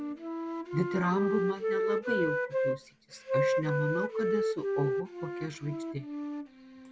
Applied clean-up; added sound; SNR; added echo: none; Wind instrument, woodwind instrument; -3 dB; none.